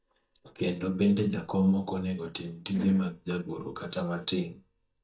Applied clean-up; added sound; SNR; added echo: neural mask model DeepFilterNet 3.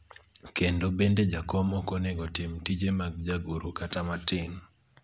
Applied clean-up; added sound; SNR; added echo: none; none; none; none.